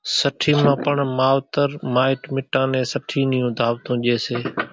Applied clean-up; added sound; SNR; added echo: none; none; none; none.